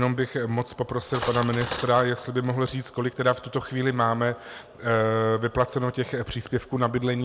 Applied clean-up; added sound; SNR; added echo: none; Cutlery, silverware; 10 dB; none.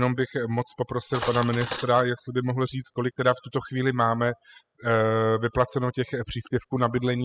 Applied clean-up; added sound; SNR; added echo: classical method spectral subtraction.